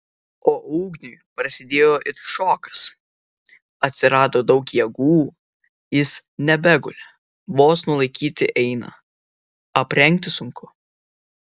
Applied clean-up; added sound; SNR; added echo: none; none; none; none.